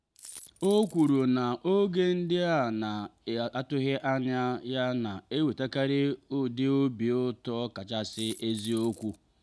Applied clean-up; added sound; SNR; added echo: none; Coin (dropping); 13 dB; none.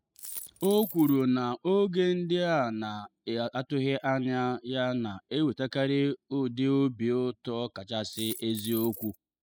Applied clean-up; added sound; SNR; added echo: classical method spectral subtraction.